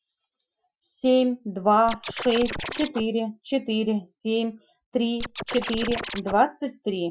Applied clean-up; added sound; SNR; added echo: classical method Wiener filter.